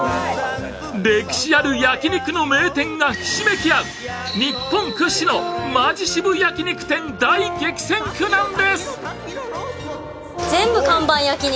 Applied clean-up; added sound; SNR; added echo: none; Brass instrument; 10 dB; none.